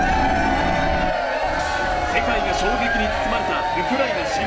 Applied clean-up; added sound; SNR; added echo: none; Crowd / Cheering; -3 dB; reverberation time 0.5 s.